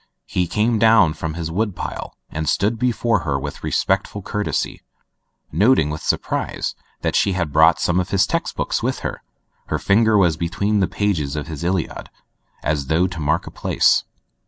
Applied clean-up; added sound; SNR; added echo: none; none; none; none.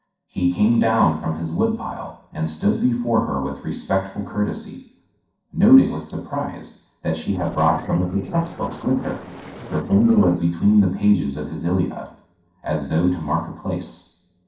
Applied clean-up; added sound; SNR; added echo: neural separator model SepFormer DNS4.